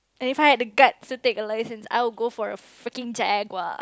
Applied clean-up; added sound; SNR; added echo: none; none; none; none.